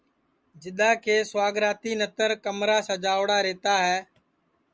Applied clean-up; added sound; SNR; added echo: none; none; none; none.